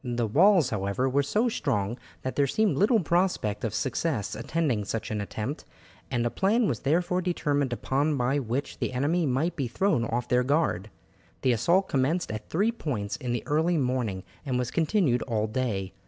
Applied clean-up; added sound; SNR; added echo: none; none; none; none.